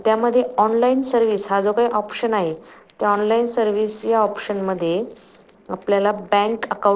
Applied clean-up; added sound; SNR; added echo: neural separator model SepFormer DNS4.